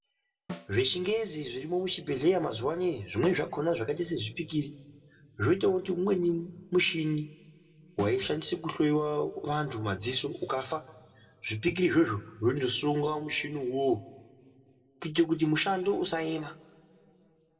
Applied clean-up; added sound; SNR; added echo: none; Snare drum; 19 dB; reverberation time 1.2 s.